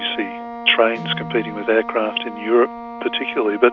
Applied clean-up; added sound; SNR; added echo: none; Guitar + Wind instrument, woodwind instrument; 11 dB; none.